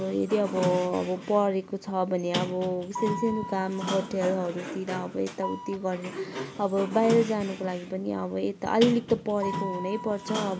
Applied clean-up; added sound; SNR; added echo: none; Sliding door; 8 dB; none.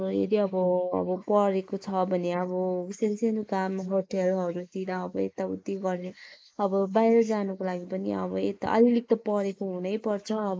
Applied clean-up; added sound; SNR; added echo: neural mask model Resemble Enhance denoiser.